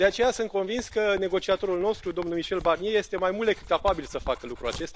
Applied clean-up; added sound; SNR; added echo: none; Writing; 16 dB; none.